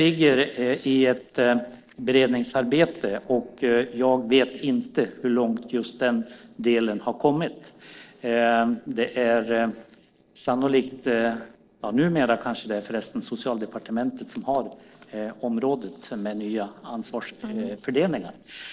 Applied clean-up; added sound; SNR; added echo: neural separator model SepFormer DNS4.